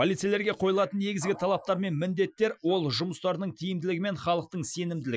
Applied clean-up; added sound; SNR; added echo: classical method Wiener filter.